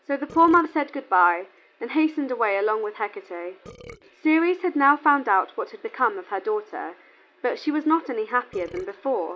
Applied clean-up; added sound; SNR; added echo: none; Burping, eructation; 20 dB; none.